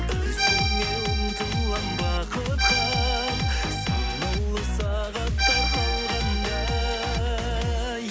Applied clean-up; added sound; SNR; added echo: none; Accordion; 2 dB; none.